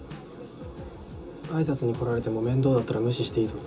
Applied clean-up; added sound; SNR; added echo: none; Drum kit; 16 dB; reverberation time 0.2 s.